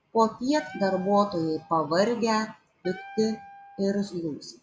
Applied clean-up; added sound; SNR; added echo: none; Wind instrument, woodwind instrument; 20 dB; none.